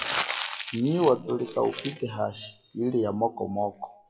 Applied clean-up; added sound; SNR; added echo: classical method WPE with log-MMSE.